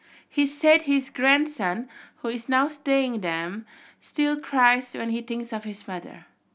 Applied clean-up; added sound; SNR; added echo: none; none; none; none.